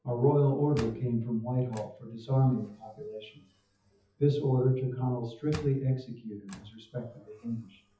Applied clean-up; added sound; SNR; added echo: classical method WPE with log-MMSE.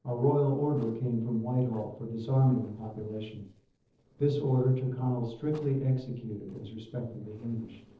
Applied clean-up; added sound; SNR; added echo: neural separator model SepFormer DNS4.